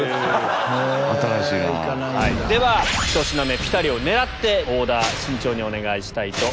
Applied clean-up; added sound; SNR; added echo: none; none; none; none.